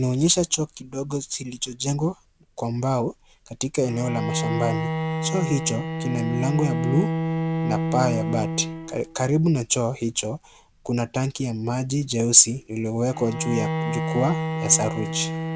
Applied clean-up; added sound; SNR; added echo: none; Bowed string instrument; 5 dB; none.